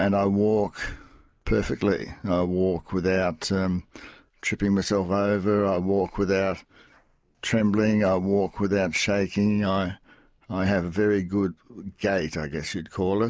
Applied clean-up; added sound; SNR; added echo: neural mask model Resemble Enhance denoiser.